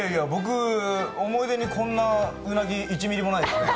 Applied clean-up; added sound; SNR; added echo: none; none; none; none.